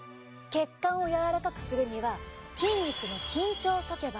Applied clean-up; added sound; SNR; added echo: none; none; none; none.